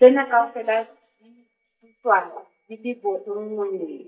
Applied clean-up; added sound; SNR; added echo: neural mask model DeepFilterNet 3.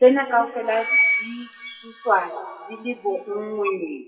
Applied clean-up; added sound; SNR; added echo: classical method WPE with log-MMSE.